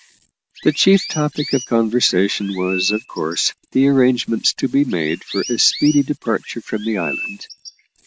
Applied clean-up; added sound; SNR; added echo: none; Chirp, tweet; 13 dB; none.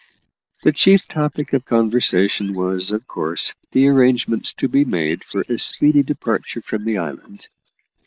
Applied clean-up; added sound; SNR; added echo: neural separator model SepFormer DNS4.